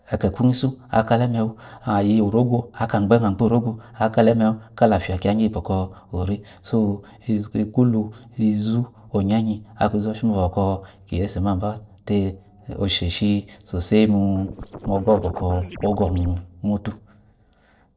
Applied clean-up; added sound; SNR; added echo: neural separator model SepFormer DNS4.